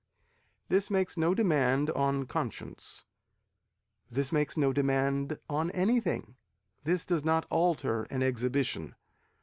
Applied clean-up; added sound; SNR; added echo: none; none; none; none.